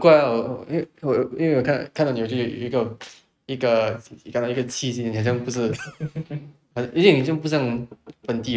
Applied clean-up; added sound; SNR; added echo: neural mask model RNNoise.